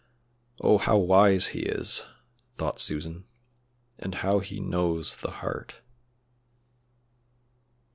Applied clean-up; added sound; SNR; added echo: none; none; none; none.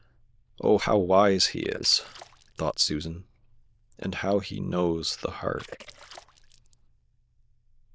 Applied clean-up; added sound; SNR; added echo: neural diffusion model UNIVERSE++.